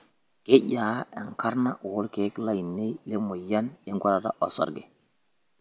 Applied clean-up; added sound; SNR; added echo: none; none; none; none.